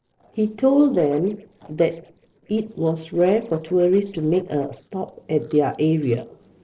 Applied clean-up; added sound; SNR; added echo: neural separator model SepFormer DNS4.